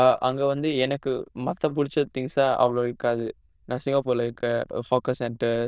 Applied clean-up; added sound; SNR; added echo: neural diffusion model UNIVERSE++.